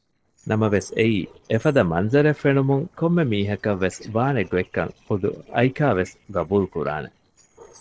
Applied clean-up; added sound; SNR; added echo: neural separator model SepFormer DNS4.